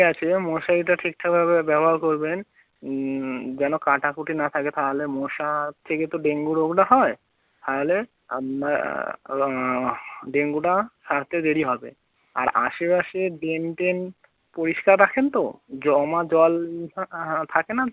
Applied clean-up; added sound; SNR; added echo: none; none; none; none.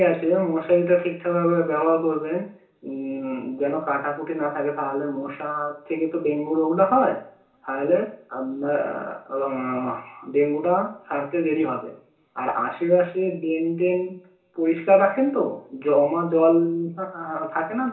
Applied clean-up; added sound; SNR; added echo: none; none; none; reverberation time 0.7 s.